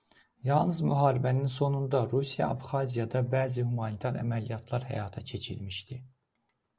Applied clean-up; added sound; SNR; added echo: none; none; none; none.